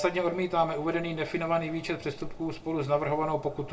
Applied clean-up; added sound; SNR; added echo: none; Rain; 16 dB; reverberation time 0.2 s.